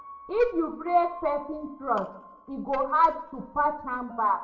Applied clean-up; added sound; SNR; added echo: none; Piano; 20 dB; reverberation time 0.5 s.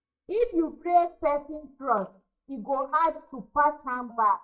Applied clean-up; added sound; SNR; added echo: neural mask model DeepFilterNet 3.